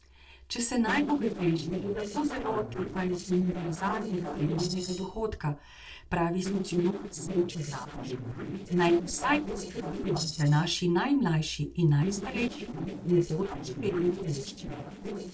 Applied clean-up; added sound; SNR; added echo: neural separator model SepFormer DNS4.